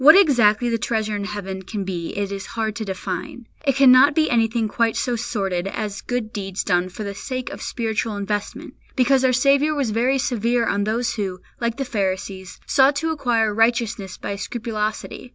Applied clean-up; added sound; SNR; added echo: none; none; none; none.